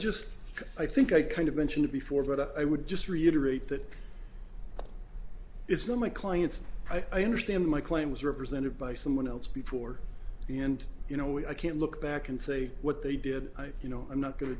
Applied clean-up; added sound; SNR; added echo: none; none; none; none.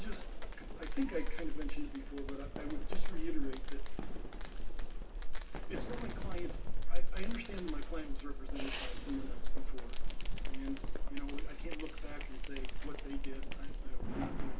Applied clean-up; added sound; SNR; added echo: none; Fireworks; 18 dB; reverberation time 0.1 s.